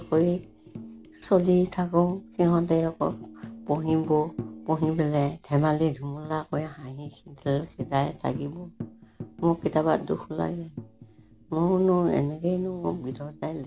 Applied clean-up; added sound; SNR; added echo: none; Tambourine; 17 dB; none.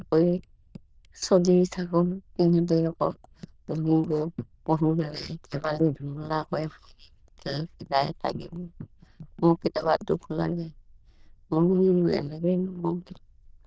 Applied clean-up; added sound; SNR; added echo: neural diffusion model UNIVERSE++.